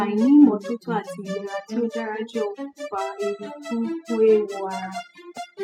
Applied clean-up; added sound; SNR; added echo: classical method spectral subtraction.